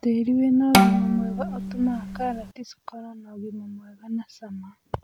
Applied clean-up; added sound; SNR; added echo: none; Bowed string instrument; -3 dB; none.